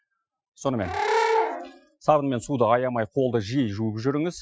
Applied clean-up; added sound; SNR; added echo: classical method Wiener filter.